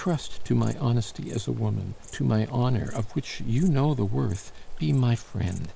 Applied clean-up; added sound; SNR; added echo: none; Insect; 8 dB; none.